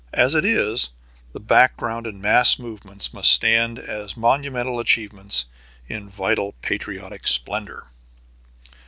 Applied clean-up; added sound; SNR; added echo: none; none; none; none.